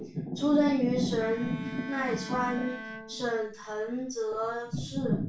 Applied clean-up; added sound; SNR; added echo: none; Bowed string instrument; 14 dB; reverberation time 0.3 s.